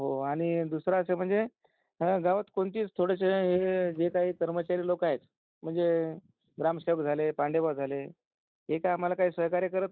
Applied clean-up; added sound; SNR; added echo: neural mask model DeepFilterNet 3.